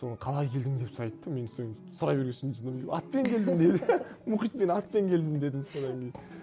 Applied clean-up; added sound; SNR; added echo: none; none; none; none.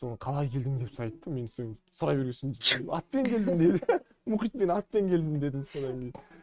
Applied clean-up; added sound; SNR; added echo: neural mask model RNNoise.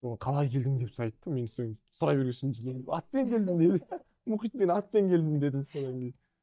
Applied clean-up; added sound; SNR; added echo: neural mask model DeepFilterNet 3.